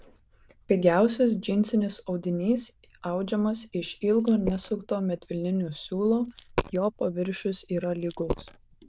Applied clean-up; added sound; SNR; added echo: neural diffusion model UNIVERSE++.